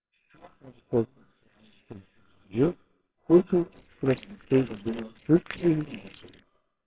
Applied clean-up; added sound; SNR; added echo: neural separator model SepFormer WHAMR!.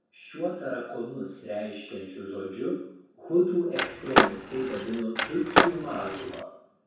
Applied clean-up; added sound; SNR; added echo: none; Skateboard; -5 dB; reverberation time 0.7 s.